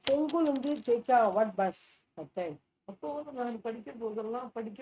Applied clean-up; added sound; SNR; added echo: neural mask model RNNoise.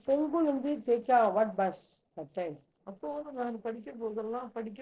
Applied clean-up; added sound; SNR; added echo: neural separator model SepFormer DNS4.